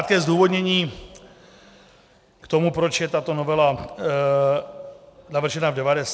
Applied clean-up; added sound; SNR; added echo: none; none; none; none.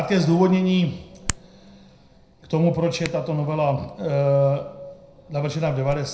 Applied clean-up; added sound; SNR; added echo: none; Hands; 17 dB; reverberation time 0.5 s.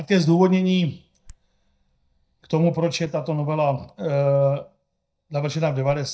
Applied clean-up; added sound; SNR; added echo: neural mask model DeepFilterNet 3.